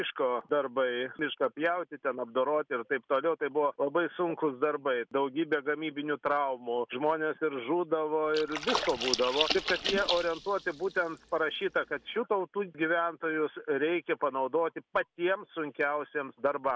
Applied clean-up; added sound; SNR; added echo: none; Splash, splatter; 5 dB; none.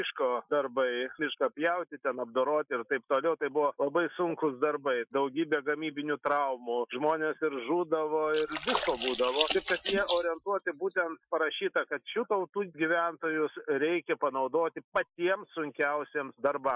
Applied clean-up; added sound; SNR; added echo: classical method Wiener filter.